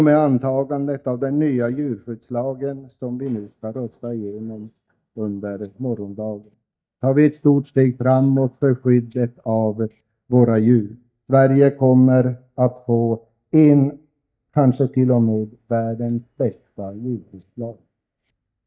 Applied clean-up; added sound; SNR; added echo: neural mask model DeepFilterNet 3.